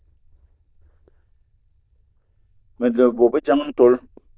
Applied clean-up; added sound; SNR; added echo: neural diffusion model UNIVERSE++.